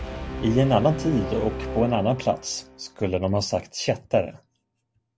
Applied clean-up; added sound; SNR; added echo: none; Brass instrument; 10 dB; none.